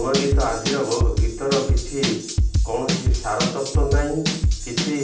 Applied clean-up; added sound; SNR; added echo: none; Drum / Drum kit; -3 dB; reverberation time 0.6 s.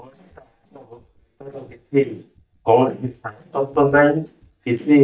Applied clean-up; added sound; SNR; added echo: neural mask model DeepFilterNet 3.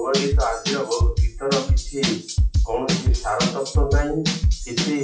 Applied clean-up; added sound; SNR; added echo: classical method WPE with log-MMSE.